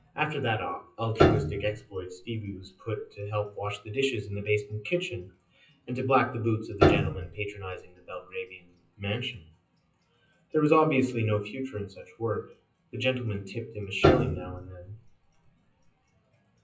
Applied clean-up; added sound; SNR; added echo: classical method WPE with log-MMSE.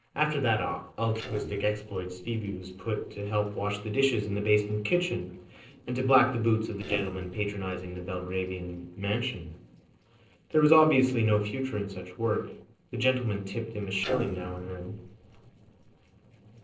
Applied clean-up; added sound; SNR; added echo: neural separator model SepFormer DNS4.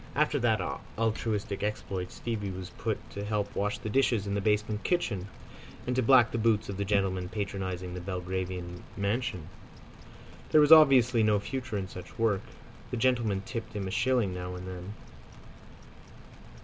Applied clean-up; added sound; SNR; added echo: none; none; none; none.